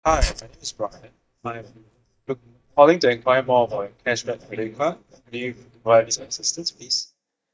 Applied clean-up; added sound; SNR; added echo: neural mask model DeepFilterNet 3.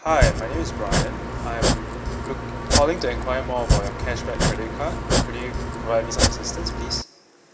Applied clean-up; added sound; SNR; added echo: none; Domestic sounds, home sounds; -4 dB; reverberation time 1.2 s.